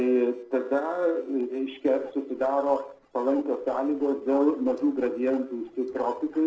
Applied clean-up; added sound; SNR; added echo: neural separator model SepFormer DNS4.